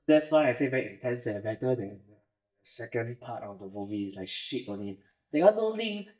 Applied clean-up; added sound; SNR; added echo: neural mask model DeepFilterNet 3.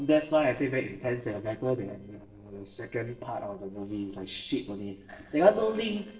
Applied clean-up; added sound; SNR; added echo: neural separator model SepFormer DNS4.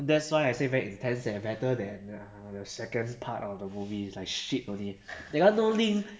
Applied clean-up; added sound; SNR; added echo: none; none; none; none.